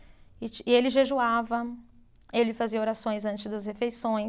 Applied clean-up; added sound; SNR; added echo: none; none; none; none.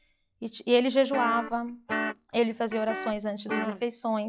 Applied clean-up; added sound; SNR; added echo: classical method log-MMSE.